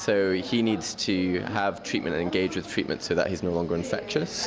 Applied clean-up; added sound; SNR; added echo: none; none; none; none.